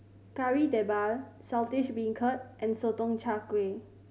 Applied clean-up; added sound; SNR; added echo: none; none; none; none.